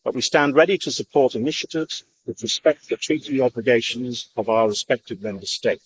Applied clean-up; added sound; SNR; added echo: neural mask model Resemble Enhance denoiser.